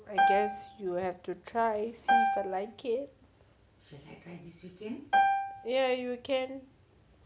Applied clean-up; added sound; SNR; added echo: none; Piano; -4 dB; none.